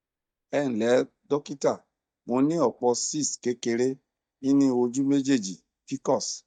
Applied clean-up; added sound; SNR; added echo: neural mask model DeepFilterNet 3.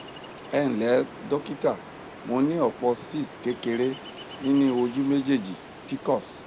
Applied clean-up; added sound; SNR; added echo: none; Ocean; 15 dB; none.